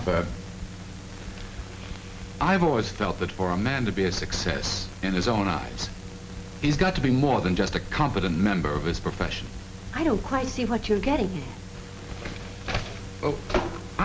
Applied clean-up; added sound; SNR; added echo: none; none; none; none.